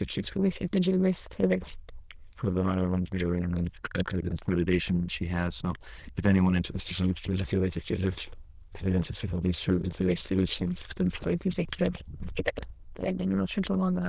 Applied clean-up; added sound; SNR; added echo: neural diffusion model UNIVERSE++.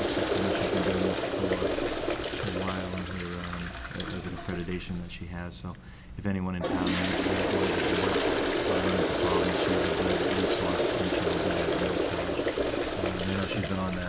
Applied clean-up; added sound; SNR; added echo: none; Toilet flush; -5 dB; none.